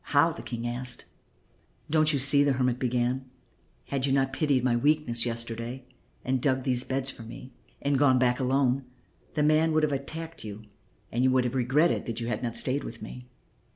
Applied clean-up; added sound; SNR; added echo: none; none; none; none.